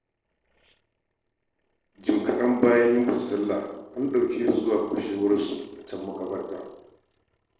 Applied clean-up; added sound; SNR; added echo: neural separator model SepFormer DNS4.